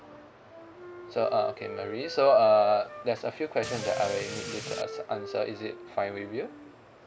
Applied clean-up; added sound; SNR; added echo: none; Wind instrument, woodwind instrument + Rain; 12 dB; none.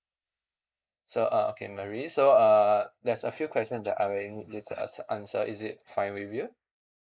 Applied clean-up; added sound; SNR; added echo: neural mask model Resemble Enhance denoiser.